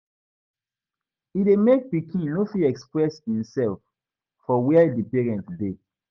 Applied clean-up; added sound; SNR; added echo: none; none; none; none.